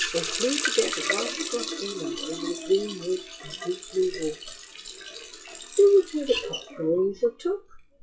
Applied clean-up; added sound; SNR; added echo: classical method WPE with log-MMSE.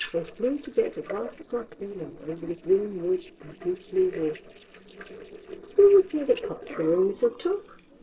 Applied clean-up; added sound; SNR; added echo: neural separator model SepFormer DNS4.